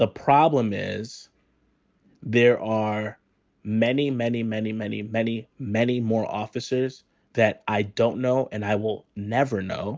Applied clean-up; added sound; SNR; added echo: none; none; none; none.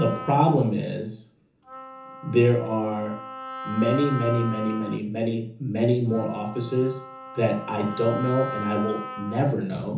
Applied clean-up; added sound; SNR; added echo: none; Wind instrument, woodwind instrument; 12 dB; reverberation time 0.7 s.